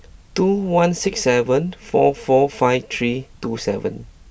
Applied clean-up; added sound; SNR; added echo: none; none; none; none.